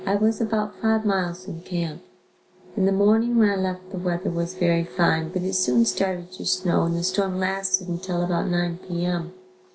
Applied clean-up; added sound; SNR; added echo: none; none; none; none.